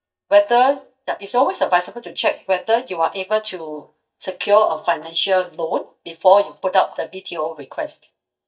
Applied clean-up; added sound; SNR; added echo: neural mask model DeepFilterNet 3.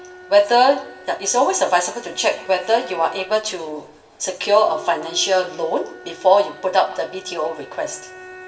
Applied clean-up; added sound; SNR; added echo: none; Bowed string instrument; 20 dB; reverberation time 0.8 s.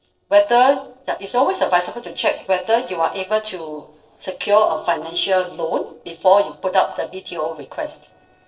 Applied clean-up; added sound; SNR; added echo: neural separator model SepFormer DNS4.